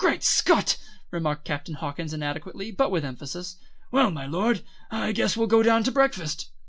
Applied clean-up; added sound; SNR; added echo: none; none; none; none.